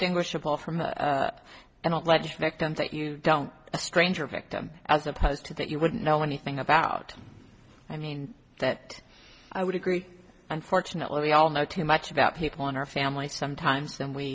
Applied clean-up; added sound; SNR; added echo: none; none; none; none.